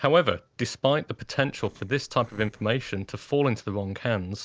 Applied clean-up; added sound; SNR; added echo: neural separator model SepFormer DNS4.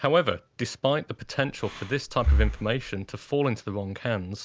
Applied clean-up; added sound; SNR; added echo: none; Breathing; 1 dB; none.